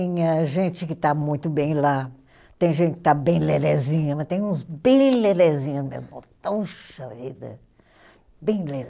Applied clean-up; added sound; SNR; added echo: none; none; none; none.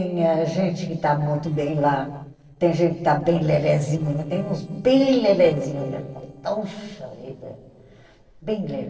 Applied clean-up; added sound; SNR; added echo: neural separator model SepFormer DNS4.